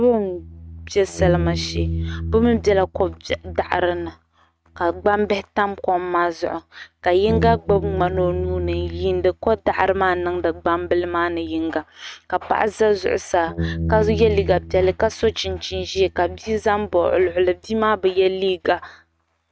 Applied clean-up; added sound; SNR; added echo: neural mask model RNNoise.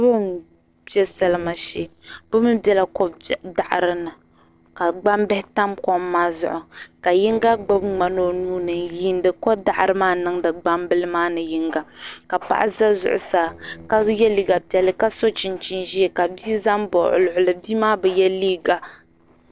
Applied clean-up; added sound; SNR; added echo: neural separator model SepFormer DNS4.